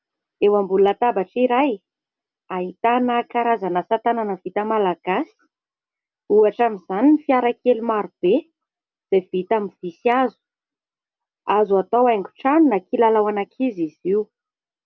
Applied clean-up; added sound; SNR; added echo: none; none; none; none.